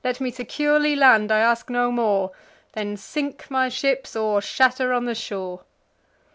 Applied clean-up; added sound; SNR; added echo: none; none; none; none.